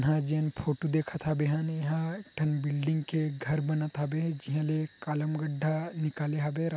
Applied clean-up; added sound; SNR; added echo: none; none; none; none.